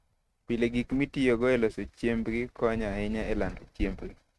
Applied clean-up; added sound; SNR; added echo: neural mask model RNNoise.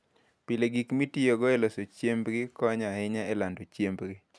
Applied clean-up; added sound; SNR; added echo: none; none; none; none.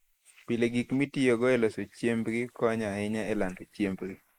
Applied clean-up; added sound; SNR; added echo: neural mask model Resemble Enhance denoiser.